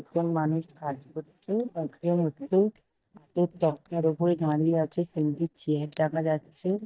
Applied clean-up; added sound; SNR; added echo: neural mask model DeepFilterNet 3.